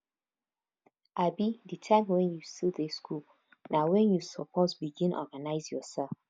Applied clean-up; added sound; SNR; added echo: none; none; none; none.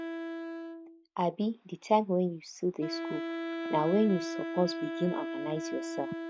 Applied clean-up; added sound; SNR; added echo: neural mask model RNNoise.